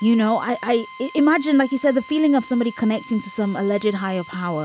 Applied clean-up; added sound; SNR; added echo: none; Drill; 20 dB; none.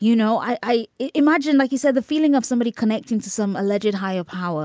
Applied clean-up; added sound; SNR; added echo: none; none; none; none.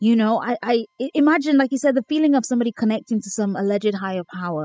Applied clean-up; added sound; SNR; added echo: classical method spectral subtraction.